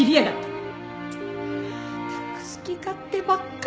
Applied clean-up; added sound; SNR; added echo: none; none; none; none.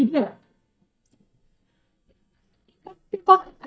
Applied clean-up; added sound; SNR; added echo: neural mask model DeepFilterNet 3.